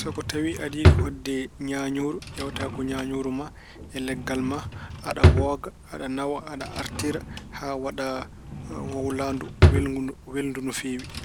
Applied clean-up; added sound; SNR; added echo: none; Drawer open or close; -4 dB; none.